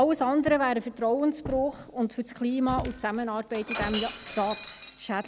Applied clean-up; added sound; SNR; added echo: none; Shatter; 12 dB; none.